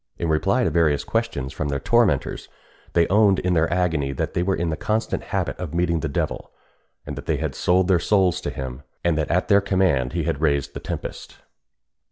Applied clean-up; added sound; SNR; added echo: none; none; none; none.